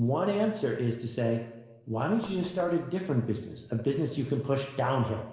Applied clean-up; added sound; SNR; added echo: neural separator model SepFormer DNS4.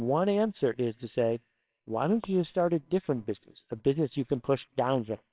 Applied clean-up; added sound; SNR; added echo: neural separator model SepFormer WHAMR!.